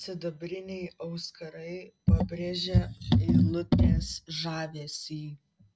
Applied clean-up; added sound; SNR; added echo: none; none; none; none.